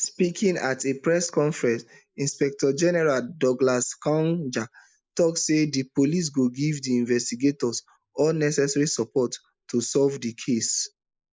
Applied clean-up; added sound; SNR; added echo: neural mask model Resemble Enhance denoiser.